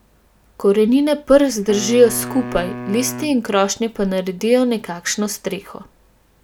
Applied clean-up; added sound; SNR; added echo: none; Wind instrument, woodwind instrument; 13 dB; none.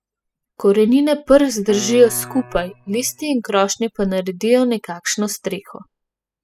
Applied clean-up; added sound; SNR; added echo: classical method spectral subtraction.